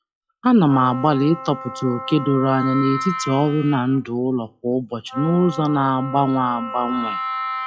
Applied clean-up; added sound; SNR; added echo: classical method log-MMSE.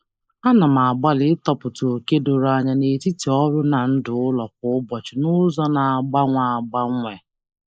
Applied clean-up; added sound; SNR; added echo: neural mask model Resemble Enhance denoiser.